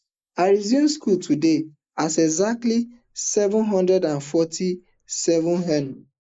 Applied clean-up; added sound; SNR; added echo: neural mask model Resemble Enhance denoiser.